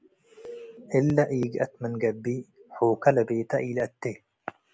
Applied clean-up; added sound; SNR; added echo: none; none; none; none.